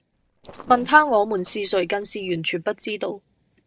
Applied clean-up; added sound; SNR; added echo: neural separator model SepFormer DNS4.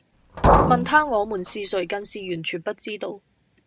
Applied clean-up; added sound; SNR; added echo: none; Liquid; -3 dB; none.